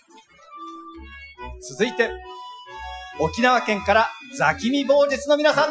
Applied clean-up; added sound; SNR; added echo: classical method Wiener filter.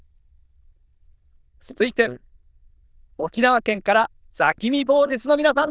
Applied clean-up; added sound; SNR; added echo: neural diffusion model UNIVERSE++.